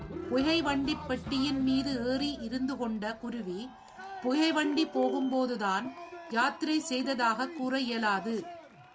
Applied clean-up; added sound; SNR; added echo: none; Cheering; 11 dB; none.